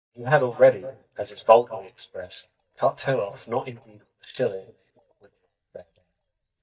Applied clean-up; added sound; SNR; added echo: neural mask model DeepFilterNet 3.